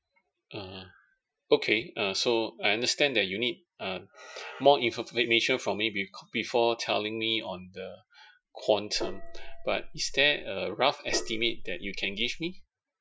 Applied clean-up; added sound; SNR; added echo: classical method Wiener filter.